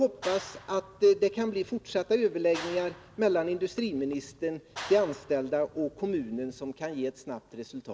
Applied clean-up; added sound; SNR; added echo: none; Clapping; 17 dB; none.